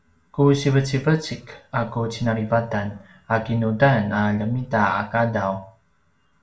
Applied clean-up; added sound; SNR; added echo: none; none; none; reverberation time 0.4 s.